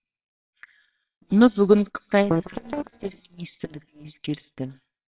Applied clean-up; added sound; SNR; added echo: neural separator model SepFormer WHAMR!.